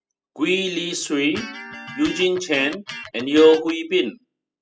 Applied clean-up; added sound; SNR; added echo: classical method spectral subtraction.